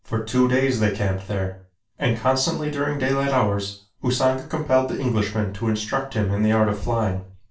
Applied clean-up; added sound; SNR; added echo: none; none; none; reverberation time 0.3 s.